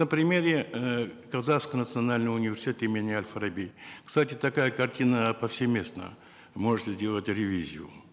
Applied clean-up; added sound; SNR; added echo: none; none; none; none.